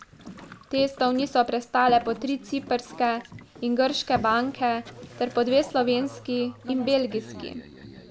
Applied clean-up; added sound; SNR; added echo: none; Boat, Water vehicle; 16 dB; none.